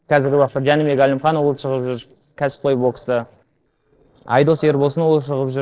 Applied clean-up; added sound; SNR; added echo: neural separator model SepFormer DNS4.